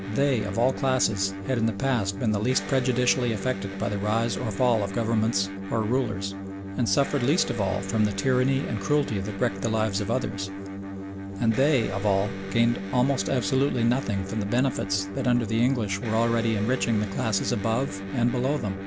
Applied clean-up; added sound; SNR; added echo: none; Electric guitar; 8 dB; none.